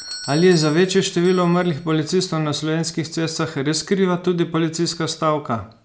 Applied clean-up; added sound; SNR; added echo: none; Doorbell; 20 dB; none.